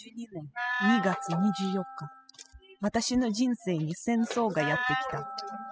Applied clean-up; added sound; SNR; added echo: classical method spectral subtraction.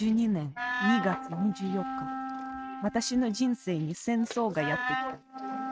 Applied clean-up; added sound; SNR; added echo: neural mask model RNNoise.